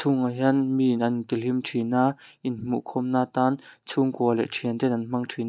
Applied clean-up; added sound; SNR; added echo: none; none; none; none.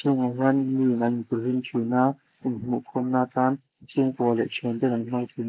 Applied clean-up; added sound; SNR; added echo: neural mask model Resemble Enhance denoiser.